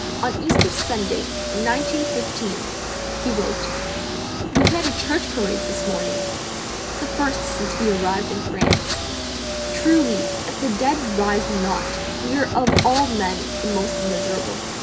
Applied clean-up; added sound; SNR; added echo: none; Car; -1 dB; reverberation time 0.3 s.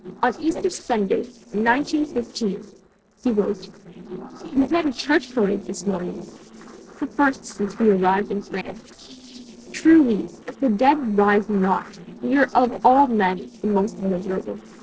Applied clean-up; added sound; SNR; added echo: neural separator model SepFormer DNS4.